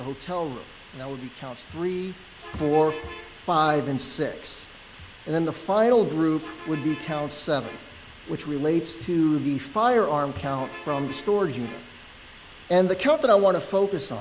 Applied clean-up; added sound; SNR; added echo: none; Bus; 19 dB; none.